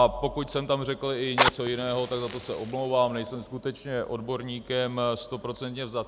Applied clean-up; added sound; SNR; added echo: none; Fire; 6 dB; none.